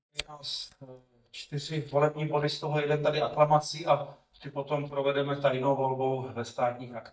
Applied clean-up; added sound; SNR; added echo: neural mask model DeepFilterNet 3.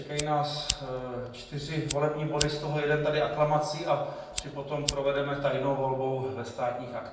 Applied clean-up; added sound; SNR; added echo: none; Fire; 10 dB; reverberation time 0.6 s.